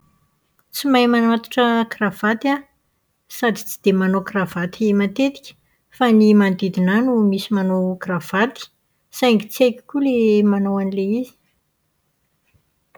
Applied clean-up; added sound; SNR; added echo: none; none; none; none.